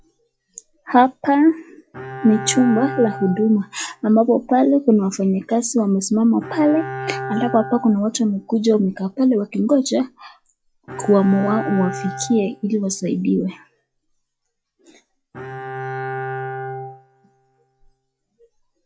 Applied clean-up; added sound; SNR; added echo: classical method log-MMSE.